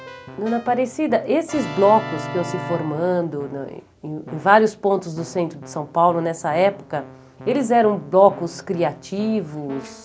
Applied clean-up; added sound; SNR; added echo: none; Keyboard (musical); 15 dB; none.